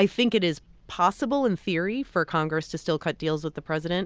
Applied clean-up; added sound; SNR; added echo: none; none; none; none.